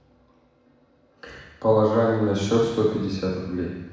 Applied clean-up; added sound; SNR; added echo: none; none; none; reverberation time 1.1 s.